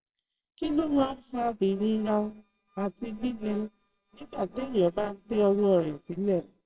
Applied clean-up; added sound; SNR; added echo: neural separator model SepFormer WHAMR!.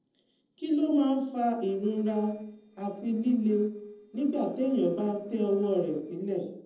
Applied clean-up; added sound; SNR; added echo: neural separator model SepFormer DNS4.